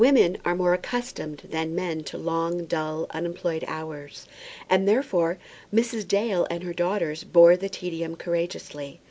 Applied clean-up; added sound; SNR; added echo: none; none; none; none.